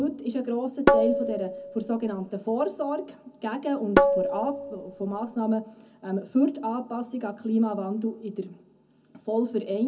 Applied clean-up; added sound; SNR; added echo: none; Tabla; -3 dB; reverberation time 0.4 s.